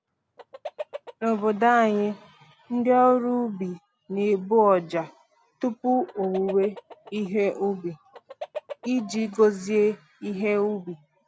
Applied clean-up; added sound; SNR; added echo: none; Chicken, rooster; 17 dB; none.